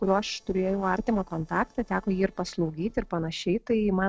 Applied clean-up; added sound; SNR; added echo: neural separator model SepFormer DNS4.